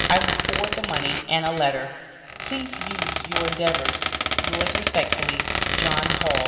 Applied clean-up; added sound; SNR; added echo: none; Squeak; -1 dB; reverberation time 2.9 s.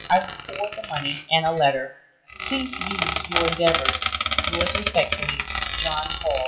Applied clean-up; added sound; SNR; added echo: classical method WPE with log-MMSE.